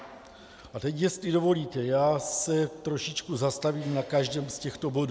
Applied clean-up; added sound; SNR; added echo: none; none; none; none.